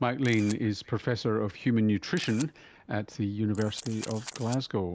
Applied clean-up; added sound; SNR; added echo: neural mask model Resemble Enhance denoiser.